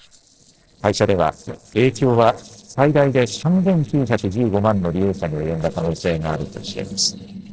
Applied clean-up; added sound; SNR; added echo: neural separator model SepFormer DNS4.